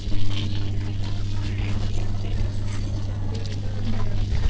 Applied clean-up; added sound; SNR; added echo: neural separator model SepFormer DNS4.